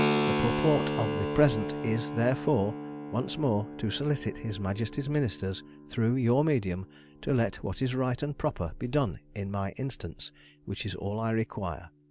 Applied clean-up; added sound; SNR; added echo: none; Keyboard (musical); 6 dB; none.